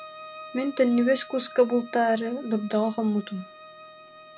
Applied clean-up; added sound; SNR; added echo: none; Bowed string instrument; 18 dB; none.